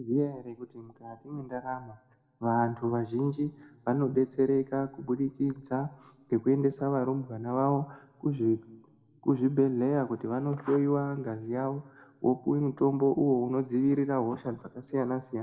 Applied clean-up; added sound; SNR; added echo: none; none; none; reverberation time 1.2 s.